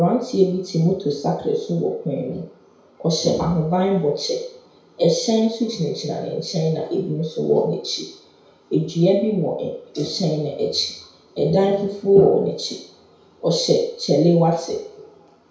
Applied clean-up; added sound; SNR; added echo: none; none; none; reverberation time 0.6 s.